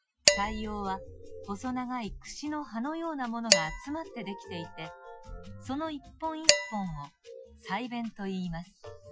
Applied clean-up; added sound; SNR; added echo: classical method Wiener filter.